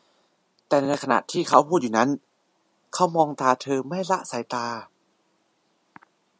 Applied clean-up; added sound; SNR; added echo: none; none; none; none.